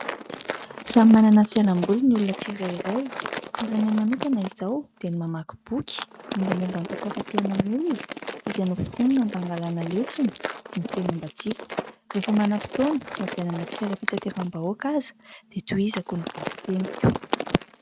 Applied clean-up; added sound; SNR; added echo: neural mask model RNNoise.